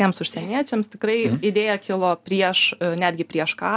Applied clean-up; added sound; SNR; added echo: none; none; none; none.